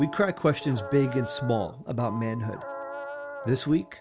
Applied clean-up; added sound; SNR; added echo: none; Dog; 11 dB; none.